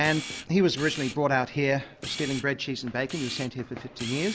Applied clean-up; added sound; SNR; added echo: none; Camera; 13 dB; none.